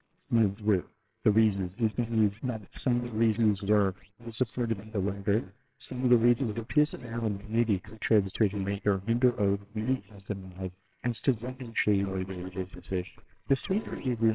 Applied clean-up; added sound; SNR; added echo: neural separator model SepFormer WHAMR!.